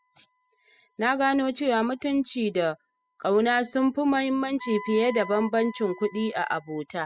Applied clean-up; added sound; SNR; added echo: classical method spectral subtraction.